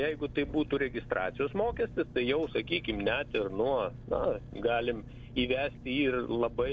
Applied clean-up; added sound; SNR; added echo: none; Engine; 13 dB; none.